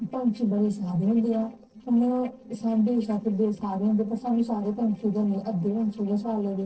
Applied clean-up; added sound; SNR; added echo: neural separator model SepFormer DNS4.